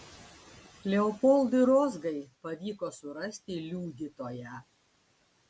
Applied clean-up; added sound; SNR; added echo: none; none; none; none.